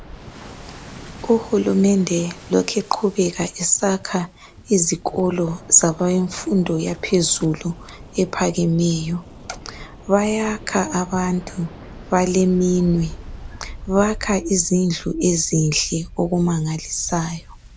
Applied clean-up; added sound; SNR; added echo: none; Waves, surf; 17 dB; none.